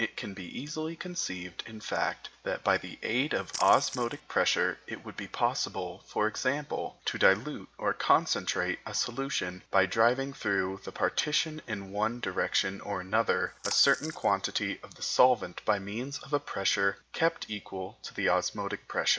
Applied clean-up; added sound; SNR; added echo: none; Splash, splatter; 11 dB; none.